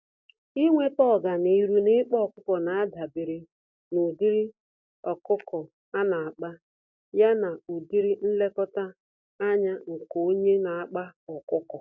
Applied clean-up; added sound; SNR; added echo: none; none; none; none.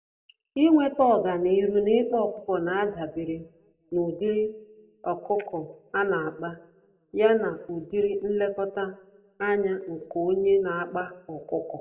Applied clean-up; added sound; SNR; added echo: none; none; none; reverberation time 0.4 s.